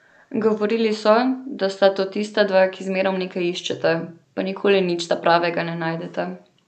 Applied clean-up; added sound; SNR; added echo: none; none; none; none.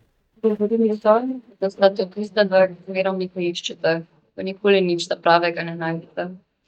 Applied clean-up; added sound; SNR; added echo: neural mask model DeepFilterNet 3.